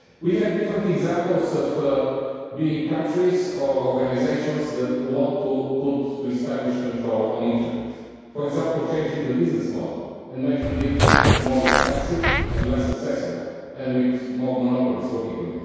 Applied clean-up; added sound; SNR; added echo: none; Fart; -3 dB; reverberation time 2.0 s.